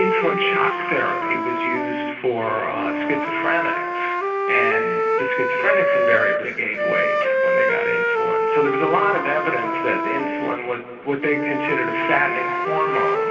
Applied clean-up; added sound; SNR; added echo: none; Wind instrument, woodwind instrument; -2 dB; reverberation time 2.9 s.